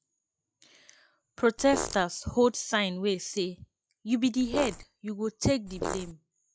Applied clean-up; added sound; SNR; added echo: classical method log-MMSE.